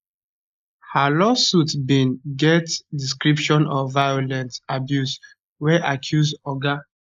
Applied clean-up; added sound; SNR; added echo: neural mask model Resemble Enhance denoiser.